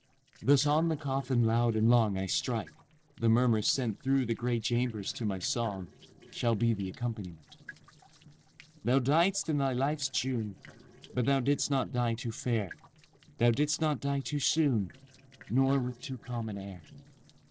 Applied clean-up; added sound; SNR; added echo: neural separator model SepFormer DNS4.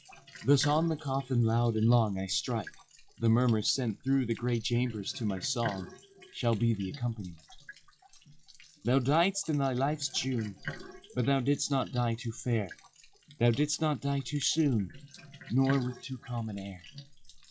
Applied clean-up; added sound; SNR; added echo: classical method log-MMSE.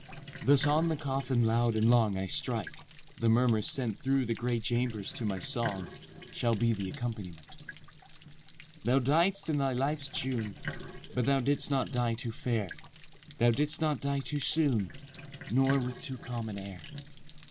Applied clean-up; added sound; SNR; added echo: none; Sink (filling or washing) + Stream / Trickle, dribble / Splash, splatter; 13 dB; none.